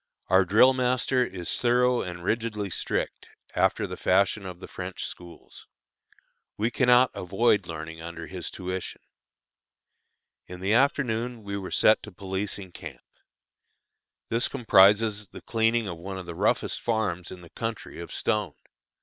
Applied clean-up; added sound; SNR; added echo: neural separator model SepFormer WHAM!.